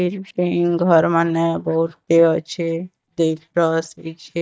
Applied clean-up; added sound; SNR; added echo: neural mask model DeepFilterNet 3.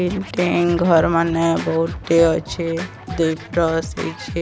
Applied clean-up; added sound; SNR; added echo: none; Scratching (performance technique); 13 dB; none.